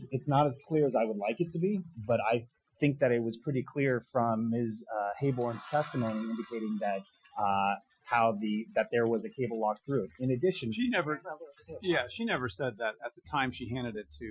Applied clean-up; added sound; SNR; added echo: classical method Wiener filter.